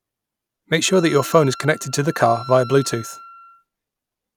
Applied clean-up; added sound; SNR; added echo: none; Wind instrument, woodwind instrument; 18 dB; none.